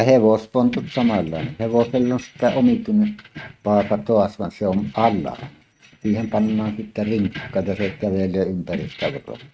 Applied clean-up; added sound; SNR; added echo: neural mask model RNNoise.